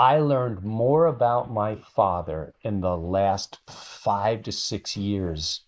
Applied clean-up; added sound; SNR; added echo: neural mask model Resemble Enhance denoiser.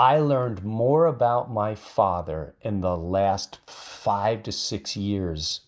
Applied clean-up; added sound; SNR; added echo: none; none; none; none.